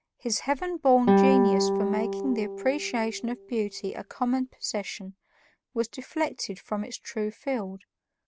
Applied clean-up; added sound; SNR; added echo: none; Guitar; -2 dB; none.